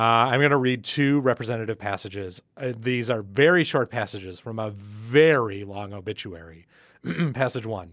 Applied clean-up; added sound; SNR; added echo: none; none; none; none.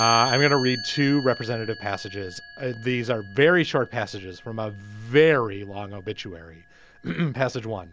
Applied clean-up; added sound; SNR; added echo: none; Chime; 13 dB; none.